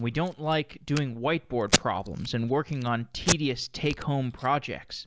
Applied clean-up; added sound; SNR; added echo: none; Packing tape, duct tape; 6 dB; none.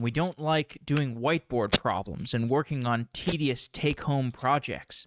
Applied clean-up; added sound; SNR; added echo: neural mask model RNNoise.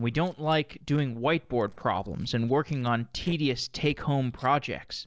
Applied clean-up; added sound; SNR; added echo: neural separator model SepFormer DNS4.